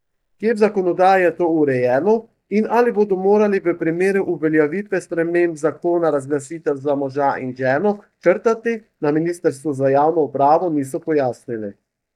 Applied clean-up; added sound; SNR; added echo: neural mask model DeepFilterNet 3.